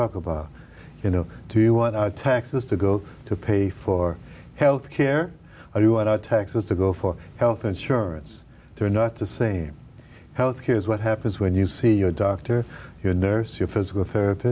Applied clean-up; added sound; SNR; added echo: none; none; none; none.